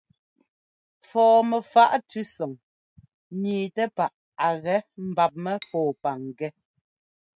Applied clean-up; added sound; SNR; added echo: none; Cutlery, silverware / Dishes, pots, and pans; 20 dB; none.